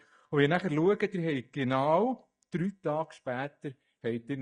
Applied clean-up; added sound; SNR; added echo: neural mask model DeepFilterNet 3.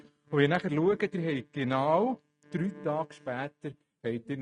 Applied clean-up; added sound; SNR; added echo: neural mask model RNNoise.